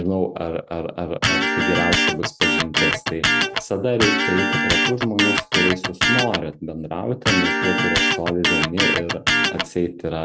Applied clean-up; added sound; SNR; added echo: none; Electric guitar; -4 dB; none.